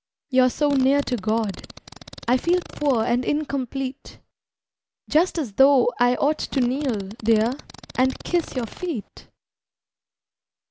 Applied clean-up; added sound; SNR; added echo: none; Fart; 17 dB; none.